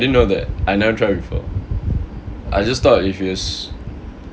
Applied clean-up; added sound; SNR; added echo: none; none; none; none.